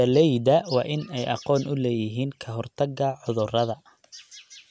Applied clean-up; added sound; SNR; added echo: none; none; none; none.